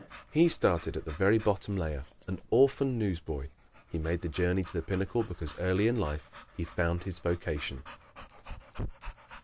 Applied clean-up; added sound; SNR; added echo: none; Dog / Breathing; 17 dB; none.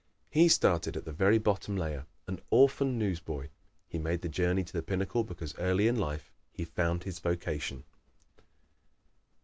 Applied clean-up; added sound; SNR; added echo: none; none; none; none.